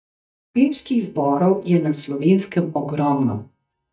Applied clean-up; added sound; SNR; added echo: neural mask model DeepFilterNet 3.